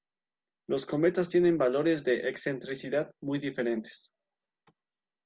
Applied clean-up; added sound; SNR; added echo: none; none; none; none.